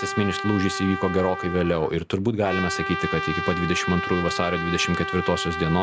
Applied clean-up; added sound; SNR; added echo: none; Trumpet; 6 dB; none.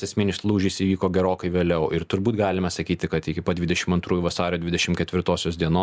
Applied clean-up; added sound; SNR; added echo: none; none; none; none.